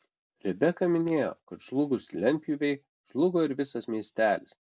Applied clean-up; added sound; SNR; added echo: none; none; none; none.